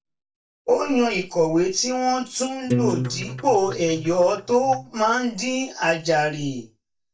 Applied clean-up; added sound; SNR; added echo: neural mask model DeepFilterNet 3.